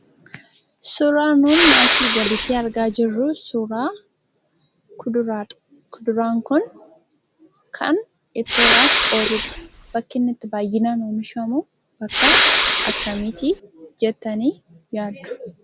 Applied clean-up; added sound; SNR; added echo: none; Respiratory sounds; -4 dB; none.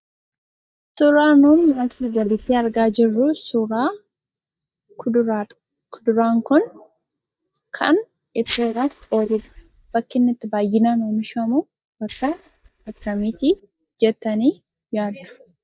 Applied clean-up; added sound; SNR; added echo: neural mask model DeepFilterNet 3.